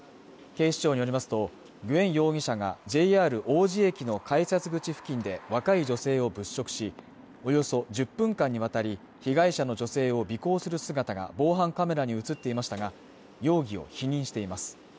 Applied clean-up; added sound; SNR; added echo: none; none; none; none.